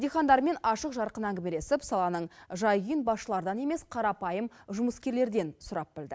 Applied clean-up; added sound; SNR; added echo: none; none; none; none.